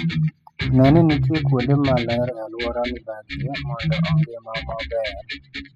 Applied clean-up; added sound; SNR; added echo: classical method spectral subtraction.